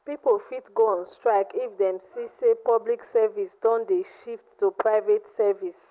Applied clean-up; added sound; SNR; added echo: none; none; none; none.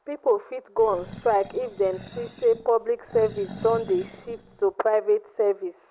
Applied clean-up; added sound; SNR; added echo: none; Animal; 16 dB; none.